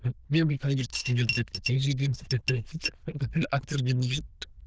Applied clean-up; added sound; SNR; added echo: neural diffusion model UNIVERSE++.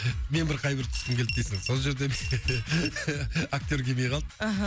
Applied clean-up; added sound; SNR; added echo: none; Coin (dropping) / Glass; 10 dB; none.